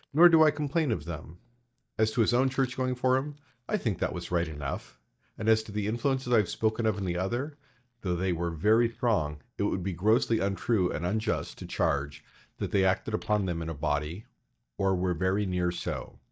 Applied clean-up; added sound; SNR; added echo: neural mask model DeepFilterNet 3.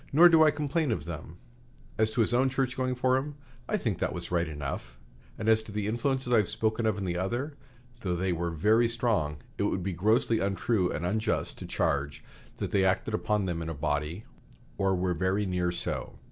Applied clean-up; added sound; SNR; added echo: none; none; none; none.